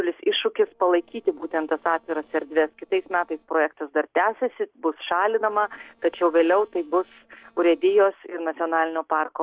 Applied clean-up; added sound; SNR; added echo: neural separator model SepFormer DNS4.